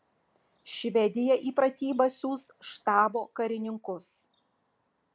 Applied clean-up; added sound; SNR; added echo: none; none; none; none.